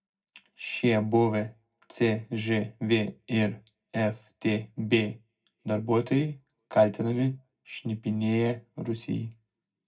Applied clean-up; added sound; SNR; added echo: none; none; none; reverberation time 0.4 s.